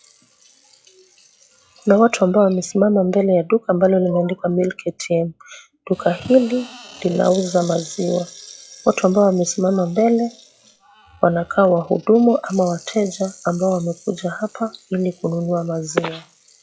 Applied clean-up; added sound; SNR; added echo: classical method log-MMSE.